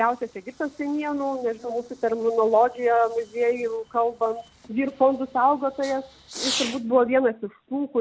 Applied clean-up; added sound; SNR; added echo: none; Fireworks; 16 dB; none.